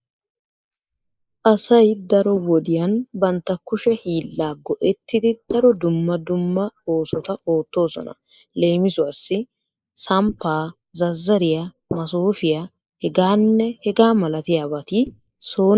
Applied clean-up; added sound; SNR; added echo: neural mask model Resemble Enhance denoiser.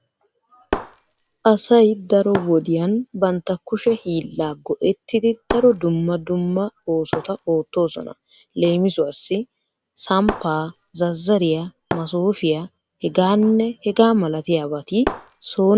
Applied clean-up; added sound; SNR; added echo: none; Shatter; 14 dB; none.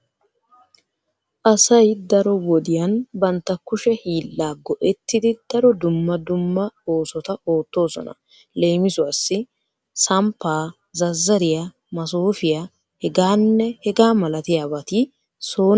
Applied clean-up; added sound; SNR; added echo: none; none; none; none.